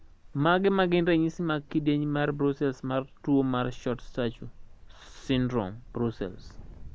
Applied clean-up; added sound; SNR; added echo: none; Ocean; 17 dB; none.